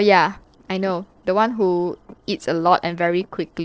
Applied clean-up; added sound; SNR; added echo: neural separator model SepFormer DNS4.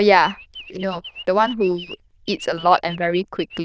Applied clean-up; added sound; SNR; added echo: neural diffusion model UNIVERSE++.